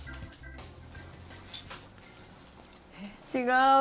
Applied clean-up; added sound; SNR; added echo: none; none; none; none.